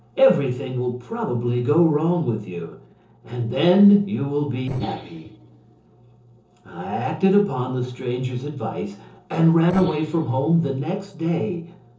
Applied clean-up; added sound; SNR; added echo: neural separator model SepFormer DNS4.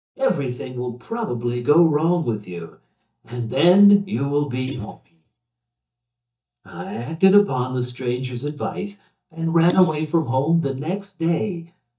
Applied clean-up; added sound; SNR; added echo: neural mask model DeepFilterNet 3.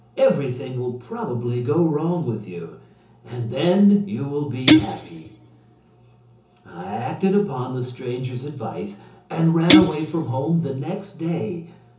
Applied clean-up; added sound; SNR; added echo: none; Guitar; -3 dB; reverberation time 0.6 s.